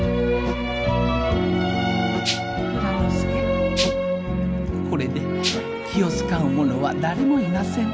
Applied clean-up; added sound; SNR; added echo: none; Rattle (instrument); 6 dB; none.